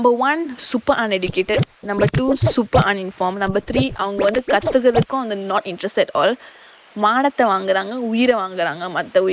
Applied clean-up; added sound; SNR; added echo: neural mask model Resemble Enhance denoiser.